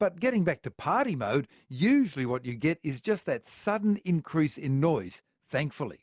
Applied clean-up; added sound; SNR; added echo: none; none; none; none.